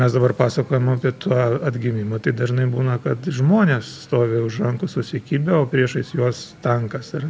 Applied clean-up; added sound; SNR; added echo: none; none; none; none.